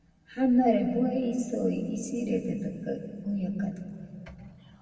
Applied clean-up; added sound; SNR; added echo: none; none; none; reverberation time 2.1 s.